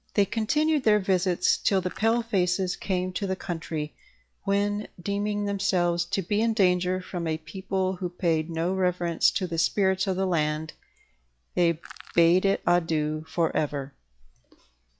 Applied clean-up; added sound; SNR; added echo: classical method log-MMSE.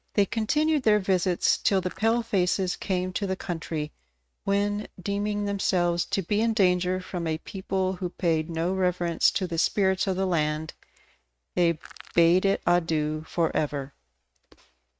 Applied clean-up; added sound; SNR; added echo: neural mask model RNNoise.